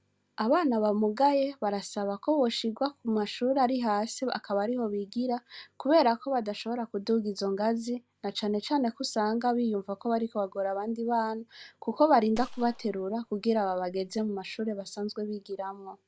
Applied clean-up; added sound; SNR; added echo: none; Gunshot, gunfire; 14 dB; none.